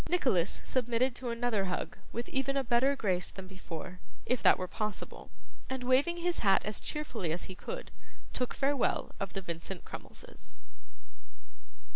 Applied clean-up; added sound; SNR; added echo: none; none; none; none.